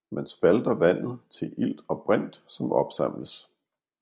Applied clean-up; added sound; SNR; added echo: none; none; none; none.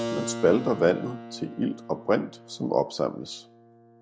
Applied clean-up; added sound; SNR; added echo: none; Keyboard (musical); 11 dB; none.